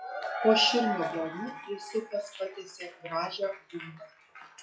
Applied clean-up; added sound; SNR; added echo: classical method WPE with log-MMSE.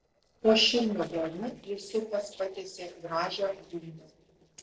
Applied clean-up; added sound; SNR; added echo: neural separator model SepFormer DNS4.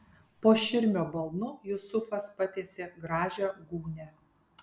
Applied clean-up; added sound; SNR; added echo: none; none; none; none.